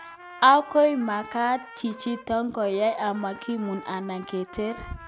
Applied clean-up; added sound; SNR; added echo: none; Trumpet; 18 dB; none.